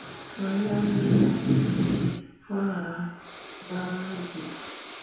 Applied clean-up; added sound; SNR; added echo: none; Breathing; 5 dB; reverberation time 2.0 s.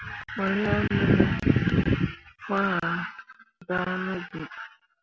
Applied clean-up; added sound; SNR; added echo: none; none; none; none.